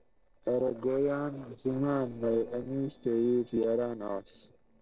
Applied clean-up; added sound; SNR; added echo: neural separator model SepFormer DNS4.